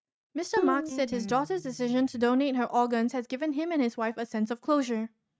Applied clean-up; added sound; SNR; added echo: neural mask model RNNoise.